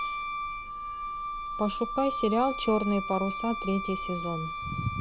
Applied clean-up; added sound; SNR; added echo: none; Wind instrument, woodwind instrument; 4 dB; none.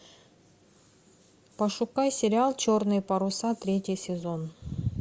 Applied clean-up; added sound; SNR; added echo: none; none; none; none.